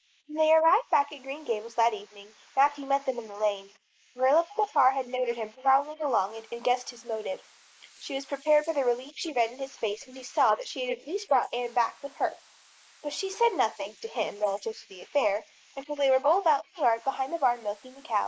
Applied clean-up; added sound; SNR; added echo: neural mask model Resemble Enhance denoiser.